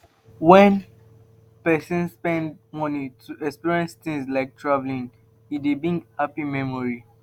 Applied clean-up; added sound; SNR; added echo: none; none; none; none.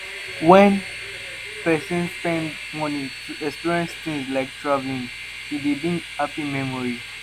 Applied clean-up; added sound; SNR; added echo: none; Train; 11 dB; none.